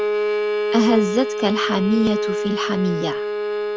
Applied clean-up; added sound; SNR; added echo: none; Bowed string instrument; 1 dB; none.